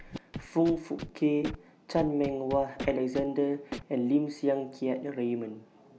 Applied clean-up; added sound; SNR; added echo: none; Scratching (performance technique); 14 dB; none.